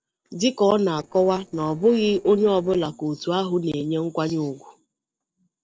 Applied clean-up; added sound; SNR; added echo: neural separator model SepFormer DNS4.